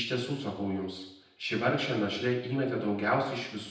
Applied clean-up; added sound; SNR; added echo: none; none; none; reverberation time 0.9 s.